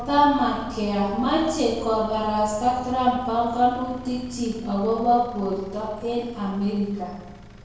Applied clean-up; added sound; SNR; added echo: none; Engine; 17 dB; reverberation time 1.0 s.